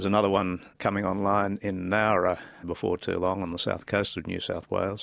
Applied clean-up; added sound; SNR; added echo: none; none; none; none.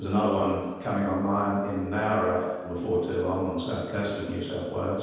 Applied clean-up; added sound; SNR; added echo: none; none; none; reverberation time 1.2 s.